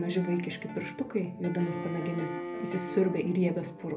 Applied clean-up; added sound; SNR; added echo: none; Bowed string instrument; 9 dB; reverberation time 0.3 s.